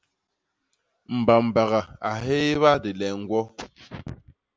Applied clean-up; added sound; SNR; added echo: none; none; none; none.